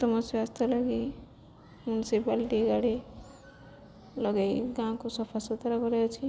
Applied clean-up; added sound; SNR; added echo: none; none; none; none.